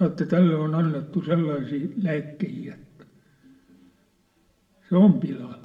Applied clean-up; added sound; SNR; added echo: none; none; none; reverberation time 1.0 s.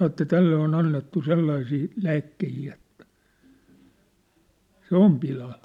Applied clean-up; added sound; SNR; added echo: none; none; none; none.